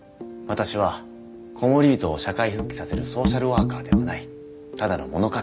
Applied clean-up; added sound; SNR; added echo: none; Musical instrument; 2 dB; none.